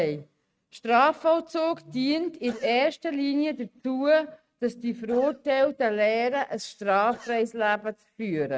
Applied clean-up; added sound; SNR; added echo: neural mask model RNNoise.